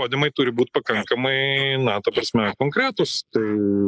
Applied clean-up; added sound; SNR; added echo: neural mask model Resemble Enhance denoiser.